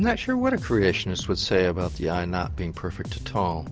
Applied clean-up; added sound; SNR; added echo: none; Bass guitar; 12 dB; none.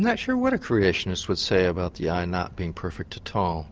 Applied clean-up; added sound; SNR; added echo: none; none; none; none.